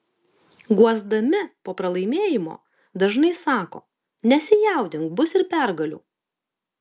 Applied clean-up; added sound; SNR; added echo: none; none; none; none.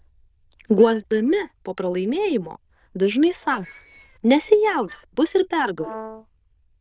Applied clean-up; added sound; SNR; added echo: neural diffusion model UNIVERSE++.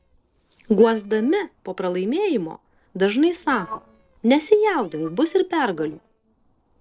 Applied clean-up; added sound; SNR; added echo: neural separator model SepFormer DNS4.